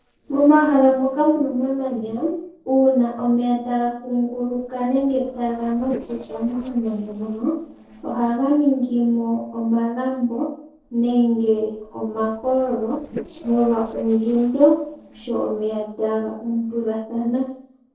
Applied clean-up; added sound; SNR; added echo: neural separator model SepFormer DNS4.